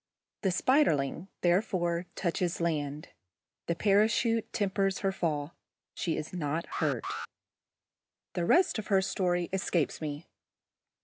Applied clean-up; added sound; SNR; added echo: none; Alarm; 10 dB; none.